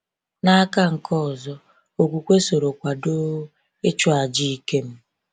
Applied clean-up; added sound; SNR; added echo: none; none; none; none.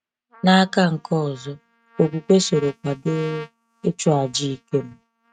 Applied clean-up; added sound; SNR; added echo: neural mask model RNNoise.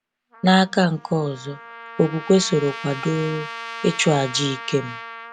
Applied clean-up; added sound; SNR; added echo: none; Trumpet; 13 dB; none.